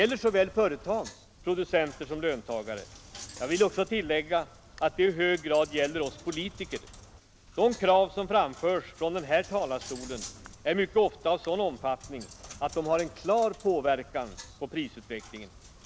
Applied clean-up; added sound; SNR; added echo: none; Insect + Coin (dropping); 19 dB; none.